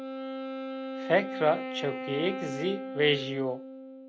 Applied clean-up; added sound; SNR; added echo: none; Wind instrument, woodwind instrument; 6 dB; none.